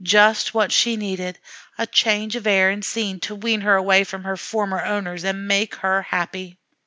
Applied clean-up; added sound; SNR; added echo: none; none; none; none.